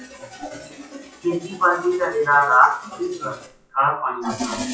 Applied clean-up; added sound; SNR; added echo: classical method WPE with log-MMSE.